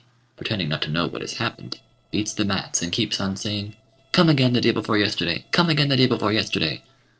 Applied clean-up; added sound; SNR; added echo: neural separator model SepFormer DNS4.